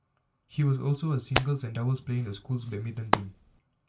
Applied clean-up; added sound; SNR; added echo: none; Hands; 4 dB; reverberation time 0.2 s.